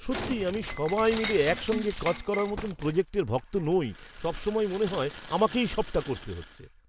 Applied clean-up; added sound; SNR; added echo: none; Shatter; 11 dB; none.